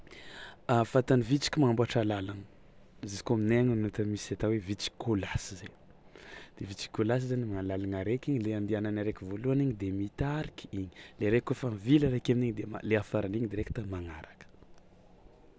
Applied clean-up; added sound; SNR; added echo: none; none; none; none.